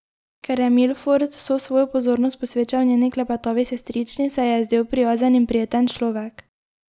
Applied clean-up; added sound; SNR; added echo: none; none; none; none.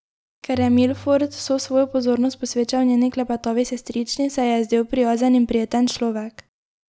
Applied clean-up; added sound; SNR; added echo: none; Bowed string instrument; 18 dB; none.